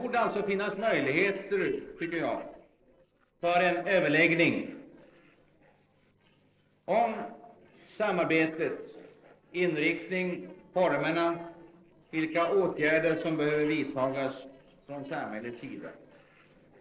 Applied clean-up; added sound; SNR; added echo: neural separator model SepFormer DNS4.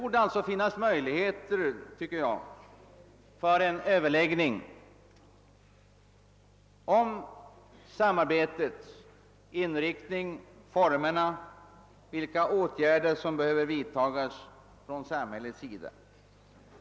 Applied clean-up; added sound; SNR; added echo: none; none; none; none.